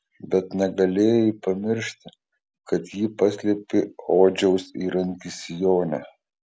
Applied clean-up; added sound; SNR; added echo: none; none; none; none.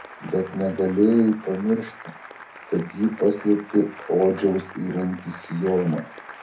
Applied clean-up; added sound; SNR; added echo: none; Applause; 18 dB; reverberation time 0.3 s.